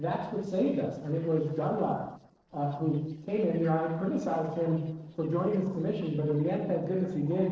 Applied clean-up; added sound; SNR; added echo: neural separator model SepFormer DNS4.